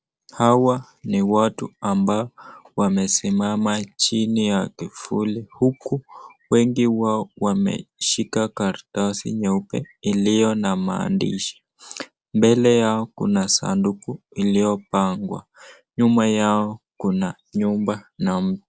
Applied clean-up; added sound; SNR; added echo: none; none; none; none.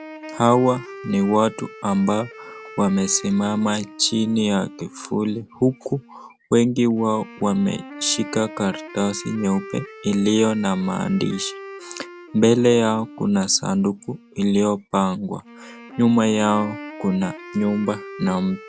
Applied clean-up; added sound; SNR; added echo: none; Wind instrument, woodwind instrument; 17 dB; none.